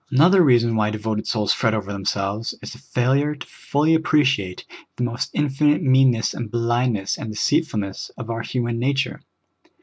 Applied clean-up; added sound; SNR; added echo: none; none; none; none.